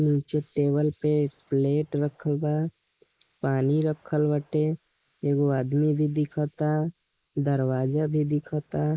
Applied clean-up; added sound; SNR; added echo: neural mask model Resemble Enhance denoiser.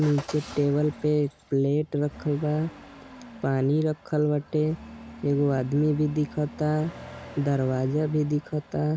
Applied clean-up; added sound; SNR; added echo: none; Engine starting / Accelerating, revving, vroom / Motor vehicle (road); 18 dB; none.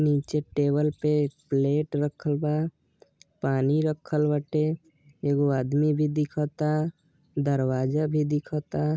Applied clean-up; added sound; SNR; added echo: none; none; none; none.